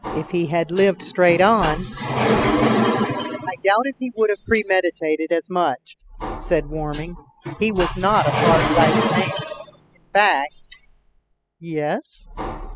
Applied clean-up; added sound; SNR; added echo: classical method spectral subtraction.